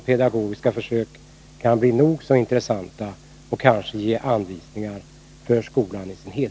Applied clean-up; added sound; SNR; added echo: none; none; none; none.